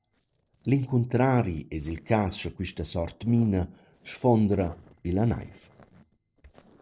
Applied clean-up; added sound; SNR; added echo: neural separator model SepFormer DNS4.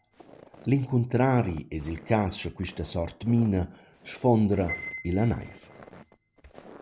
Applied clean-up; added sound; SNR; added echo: none; Walk, footsteps + Piano; 18 dB; none.